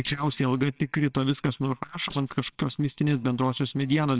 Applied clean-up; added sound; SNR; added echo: neural separator model SepFormer WHAMR!.